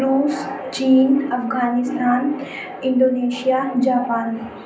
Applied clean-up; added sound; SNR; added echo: none; none; none; reverberation time 0.6 s.